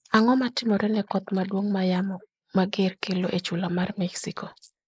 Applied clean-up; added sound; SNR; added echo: neural mask model Resemble Enhance denoiser.